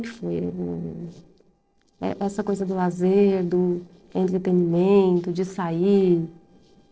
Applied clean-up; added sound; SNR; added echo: neural separator model SepFormer DNS4.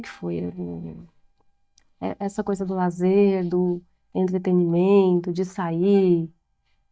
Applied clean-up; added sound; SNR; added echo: neural mask model DeepFilterNet 3.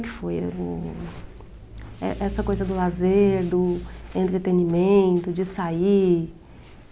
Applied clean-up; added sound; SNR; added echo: none; none; none; none.